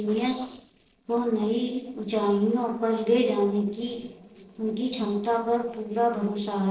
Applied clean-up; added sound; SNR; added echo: neural separator model SepFormer DNS4.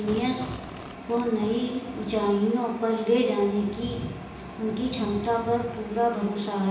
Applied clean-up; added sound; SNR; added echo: none; Fart; 15 dB; reverberation time 0.9 s.